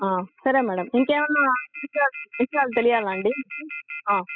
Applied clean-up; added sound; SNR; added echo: classical method spectral subtraction.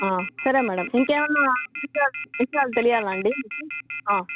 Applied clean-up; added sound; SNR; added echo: none; Telephone; 10 dB; none.